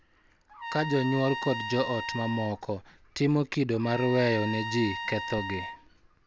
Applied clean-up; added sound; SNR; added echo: none; Trumpet; 8 dB; none.